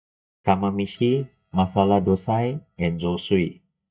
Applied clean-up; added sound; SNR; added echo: neural mask model DeepFilterNet 3.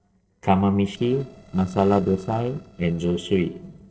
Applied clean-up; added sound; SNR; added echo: neural separator model SepFormer DNS4.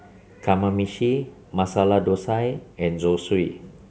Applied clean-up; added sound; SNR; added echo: none; none; none; none.